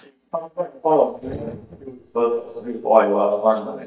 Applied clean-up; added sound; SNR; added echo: neural mask model DeepFilterNet 3.